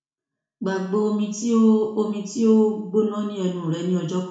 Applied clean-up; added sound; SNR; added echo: none; none; none; reverberation time 0.6 s.